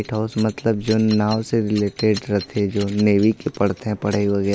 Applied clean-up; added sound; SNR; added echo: none; Keys jangling; 19 dB; none.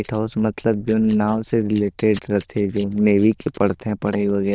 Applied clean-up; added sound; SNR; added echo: neural diffusion model UNIVERSE++.